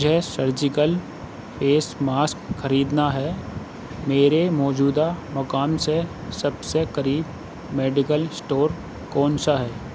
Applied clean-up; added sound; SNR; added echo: none; none; none; none.